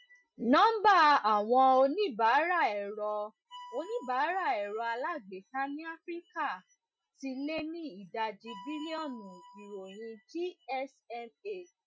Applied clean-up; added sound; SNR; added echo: classical method Wiener filter.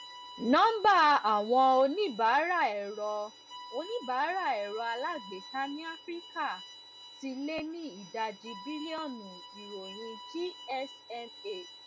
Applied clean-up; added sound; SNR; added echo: none; Bowed string instrument; 17 dB; none.